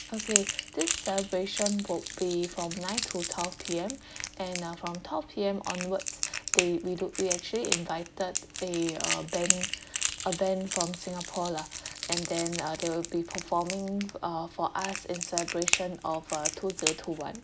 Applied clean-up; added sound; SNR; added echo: none; Crackle; 1 dB; none.